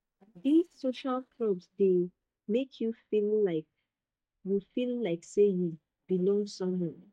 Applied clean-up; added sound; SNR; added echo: neural mask model DeepFilterNet 3.